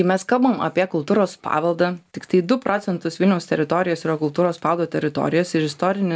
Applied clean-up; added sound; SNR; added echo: none; none; none; none.